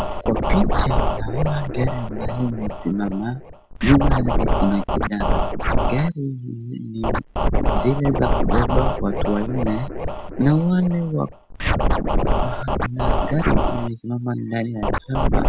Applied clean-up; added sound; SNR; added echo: none; Scratching (performance technique); -3 dB; none.